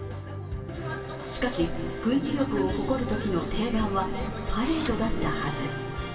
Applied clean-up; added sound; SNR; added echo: none; Engine / Drill; 14 dB; reverberation time 2.4 s.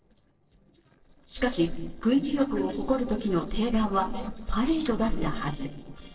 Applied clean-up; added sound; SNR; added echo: neural separator model SepFormer DNS4.